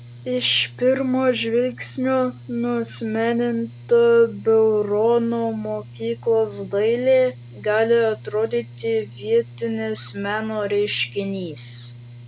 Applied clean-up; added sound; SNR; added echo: none; Mechanical fan; 19 dB; none.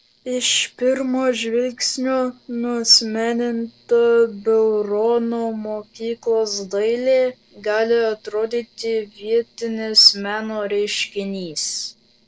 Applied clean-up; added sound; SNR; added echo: neural separator model SepFormer DNS4.